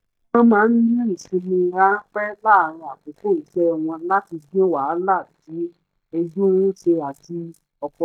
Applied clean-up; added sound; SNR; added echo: neural mask model DeepFilterNet 3.